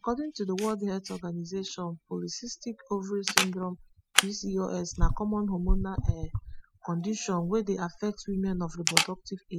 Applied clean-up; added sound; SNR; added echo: classical method spectral subtraction.